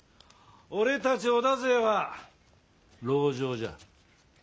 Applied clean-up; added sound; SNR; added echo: none; none; none; none.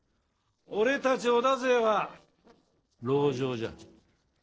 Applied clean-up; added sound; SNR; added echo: neural separator model SepFormer DNS4.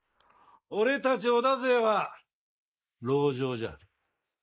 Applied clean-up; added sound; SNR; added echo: neural mask model Resemble Enhance denoiser.